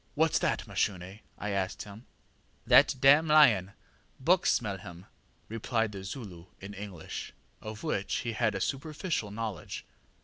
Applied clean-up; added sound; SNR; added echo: none; none; none; none.